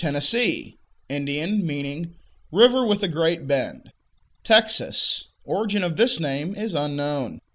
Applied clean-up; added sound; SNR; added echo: none; none; none; none.